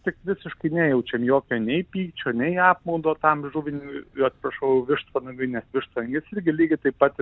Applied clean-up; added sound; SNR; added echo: none; none; none; none.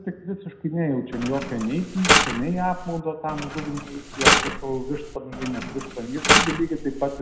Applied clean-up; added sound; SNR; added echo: none; Mechanisms; -4 dB; reverberation time 0.7 s.